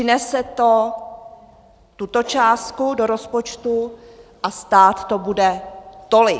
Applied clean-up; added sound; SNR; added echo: none; none; none; none.